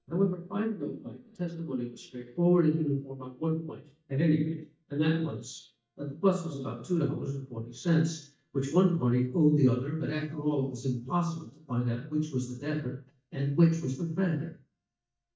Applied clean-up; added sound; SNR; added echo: neural mask model DeepFilterNet 3.